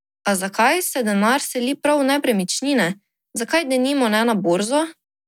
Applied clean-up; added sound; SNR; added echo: none; none; none; none.